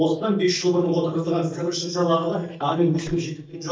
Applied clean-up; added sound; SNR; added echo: neural mask model DeepFilterNet 3.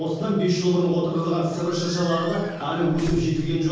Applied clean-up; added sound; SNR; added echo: neural separator model SepFormer DNS4.